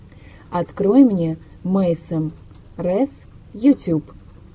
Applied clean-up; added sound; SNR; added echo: none; none; none; none.